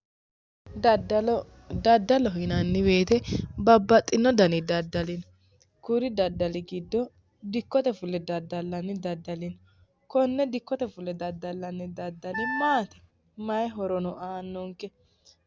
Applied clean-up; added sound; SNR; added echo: none; Wind instrument, woodwind instrument; 7 dB; none.